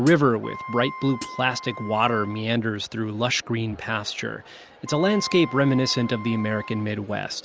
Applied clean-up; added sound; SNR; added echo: none; Hi-hat + Wind instrument, woodwind instrument; 14 dB; none.